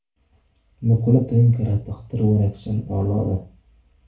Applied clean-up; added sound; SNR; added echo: none; none; none; reverberation time 0.3 s.